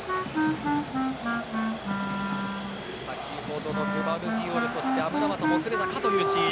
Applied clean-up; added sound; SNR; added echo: none; Rattle (instrument) + Wind instrument, woodwind instrument; -3 dB; none.